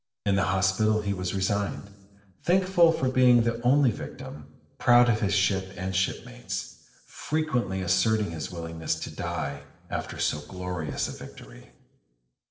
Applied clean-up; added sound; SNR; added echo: neural separator model SepFormer DNS4.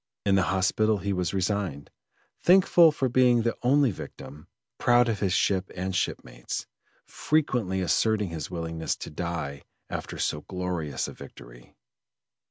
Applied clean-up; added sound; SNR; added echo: none; none; none; none.